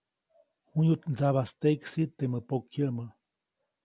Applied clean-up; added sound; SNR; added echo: none; none; none; none.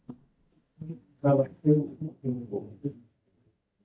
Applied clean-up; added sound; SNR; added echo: neural mask model DeepFilterNet 3.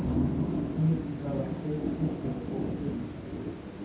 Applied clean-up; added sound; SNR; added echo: none; Thunder / Rain; -3 dB; reverberation time 0.6 s.